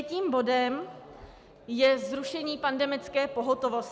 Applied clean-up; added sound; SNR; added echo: none; none; none; none.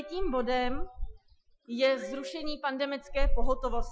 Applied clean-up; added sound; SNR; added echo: classical method Wiener filter.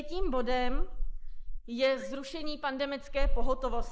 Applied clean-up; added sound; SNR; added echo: neural mask model Resemble Enhance denoiser.